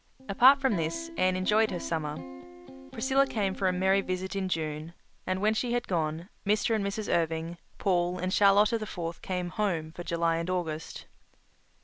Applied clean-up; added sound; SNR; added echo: none; Electric guitar; 13 dB; none.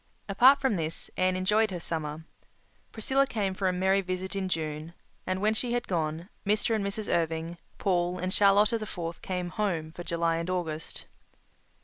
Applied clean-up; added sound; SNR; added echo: none; none; none; none.